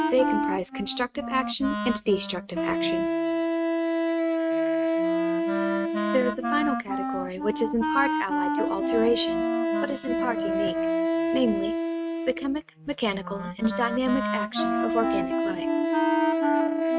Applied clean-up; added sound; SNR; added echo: neural mask model RNNoise.